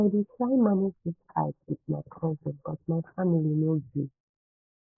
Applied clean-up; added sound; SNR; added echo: neural mask model Resemble Enhance denoiser.